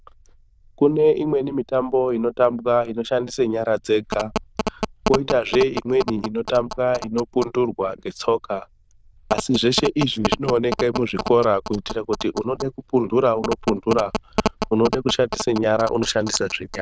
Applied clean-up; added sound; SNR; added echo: neural diffusion model UNIVERSE++.